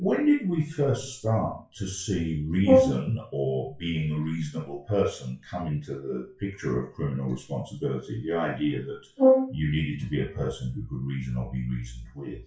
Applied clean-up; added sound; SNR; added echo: classical method WPE with log-MMSE.